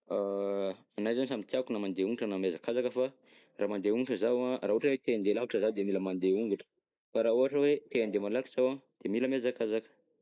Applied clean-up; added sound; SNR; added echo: neural mask model Resemble Enhance denoiser.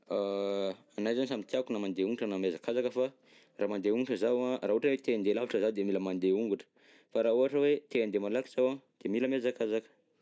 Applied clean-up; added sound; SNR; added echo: none; none; none; none.